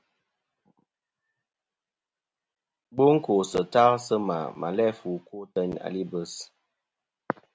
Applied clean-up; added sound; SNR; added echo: none; none; none; none.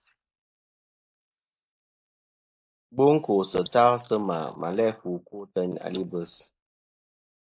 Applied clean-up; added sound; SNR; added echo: neural mask model Resemble Enhance denoiser.